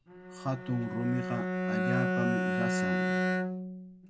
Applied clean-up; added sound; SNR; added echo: none; Bowed string instrument; -4 dB; none.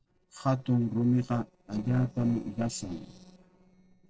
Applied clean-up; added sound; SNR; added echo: neural separator model SepFormer DNS4.